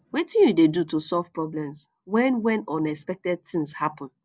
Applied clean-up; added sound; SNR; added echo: none; none; none; none.